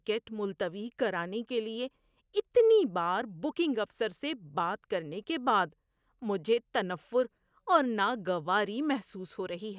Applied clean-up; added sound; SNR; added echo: none; none; none; none.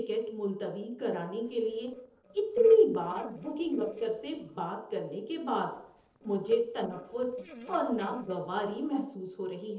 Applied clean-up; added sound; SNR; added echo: neural separator model SepFormer DNS4.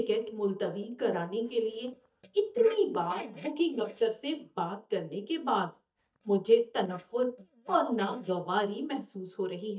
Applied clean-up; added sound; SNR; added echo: neural mask model DeepFilterNet 3.